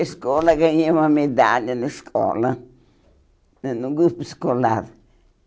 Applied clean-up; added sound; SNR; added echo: none; none; none; none.